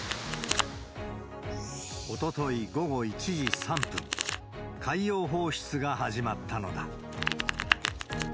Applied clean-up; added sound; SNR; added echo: none; Domestic sounds, home sounds; 4 dB; none.